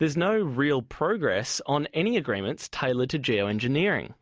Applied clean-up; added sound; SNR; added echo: none; none; none; none.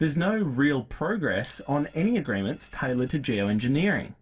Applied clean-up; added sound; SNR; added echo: neural separator model SepFormer DNS4.